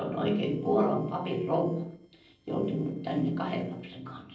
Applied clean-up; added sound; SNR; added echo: neural separator model SepFormer DNS4.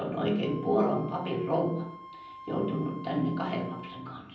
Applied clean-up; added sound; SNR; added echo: none; Wind instrument, woodwind instrument; 16 dB; reverberation time 0.6 s.